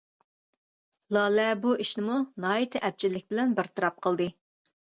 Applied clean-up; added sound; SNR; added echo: none; none; none; none.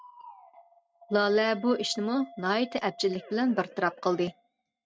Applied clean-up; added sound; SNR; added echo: neural mask model RNNoise.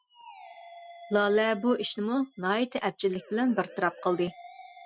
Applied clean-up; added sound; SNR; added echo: classical method Wiener filter.